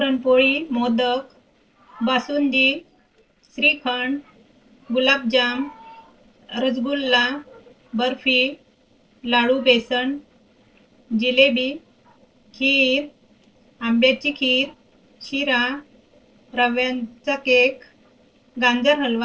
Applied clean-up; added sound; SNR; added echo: neural separator model SepFormer DNS4.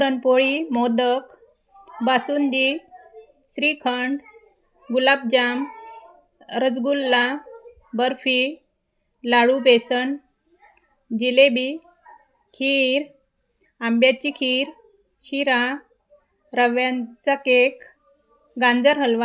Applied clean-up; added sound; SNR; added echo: none; none; none; none.